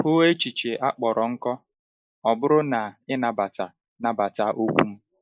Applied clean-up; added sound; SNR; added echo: neural mask model Resemble Enhance denoiser.